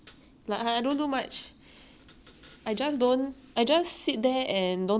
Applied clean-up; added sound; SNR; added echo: none; none; none; none.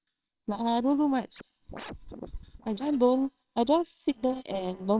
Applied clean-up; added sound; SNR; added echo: neural separator model SepFormer WHAMR!.